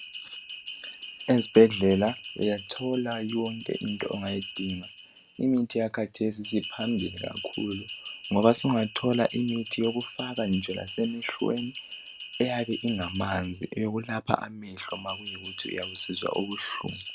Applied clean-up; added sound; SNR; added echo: none; Bell; 9 dB; none.